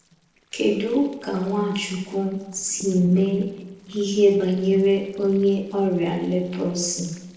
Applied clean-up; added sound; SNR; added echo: neural separator model SepFormer DNS4.